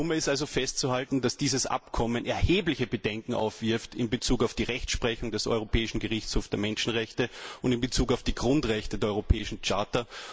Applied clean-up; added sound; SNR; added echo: none; none; none; none.